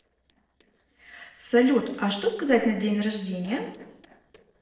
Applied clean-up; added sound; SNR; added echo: neural separator model SepFormer DNS4.